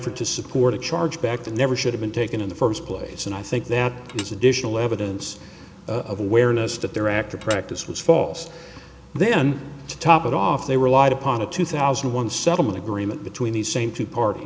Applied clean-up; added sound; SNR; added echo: none; Tap / Dishes, pots, and pans; 14 dB; none.